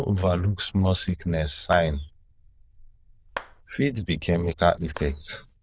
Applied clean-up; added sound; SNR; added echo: neural diffusion model UNIVERSE++.